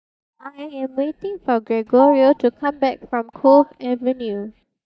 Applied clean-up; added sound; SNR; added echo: neural mask model DeepFilterNet 3.